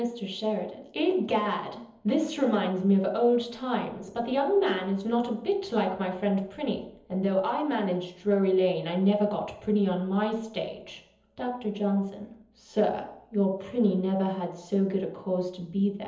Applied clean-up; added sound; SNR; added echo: none; none; none; reverberation time 0.7 s.